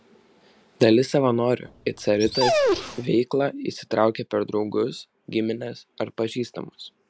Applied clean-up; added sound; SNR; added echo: none; Dog; 1 dB; none.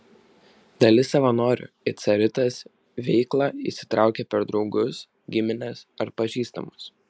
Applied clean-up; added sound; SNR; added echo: none; none; none; none.